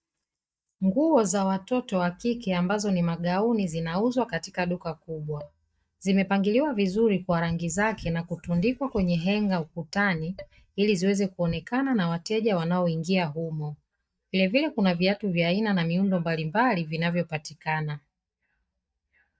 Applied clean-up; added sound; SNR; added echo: neural mask model DeepFilterNet 3.